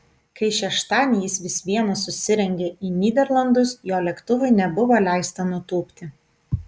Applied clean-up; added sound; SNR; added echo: none; none; none; none.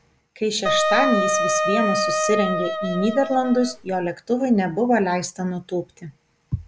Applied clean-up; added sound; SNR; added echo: none; Wind instrument, woodwind instrument; 0 dB; none.